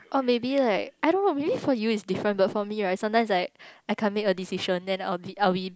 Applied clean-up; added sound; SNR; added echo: none; none; none; none.